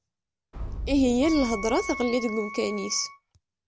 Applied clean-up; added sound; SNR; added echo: none; Wind instrument, woodwind instrument + Boom; 8 dB; none.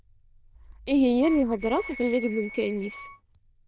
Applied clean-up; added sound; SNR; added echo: neural diffusion model UNIVERSE++.